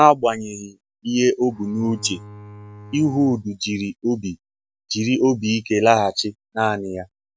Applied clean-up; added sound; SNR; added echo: none; Bowed string instrument; 18 dB; none.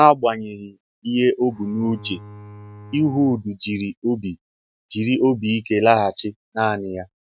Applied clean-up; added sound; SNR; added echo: neural mask model RNNoise.